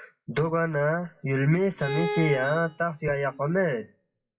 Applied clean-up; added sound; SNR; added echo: classical method WPE with log-MMSE.